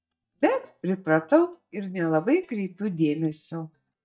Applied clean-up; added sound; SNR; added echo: neural mask model DeepFilterNet 3.